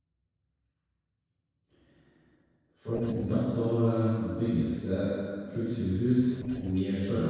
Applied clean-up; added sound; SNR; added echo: neural separator model SepFormer DNS4.